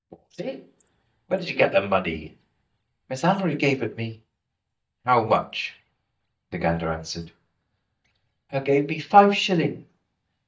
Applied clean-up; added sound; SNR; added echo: neural mask model DeepFilterNet 3.